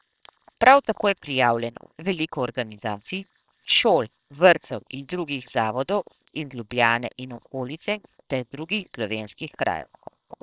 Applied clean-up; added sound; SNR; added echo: neural separator model SepFormer WHAMR!.